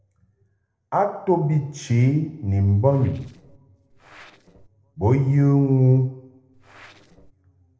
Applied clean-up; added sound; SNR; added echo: neural separator model SepFormer DNS4.